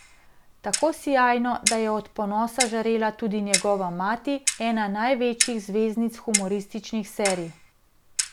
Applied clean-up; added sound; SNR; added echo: none; Clock; 6 dB; none.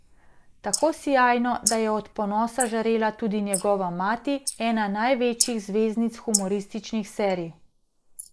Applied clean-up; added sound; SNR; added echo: neural mask model Resemble Enhance denoiser.